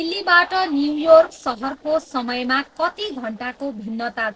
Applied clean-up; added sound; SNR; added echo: neural separator model SepFormer DNS4.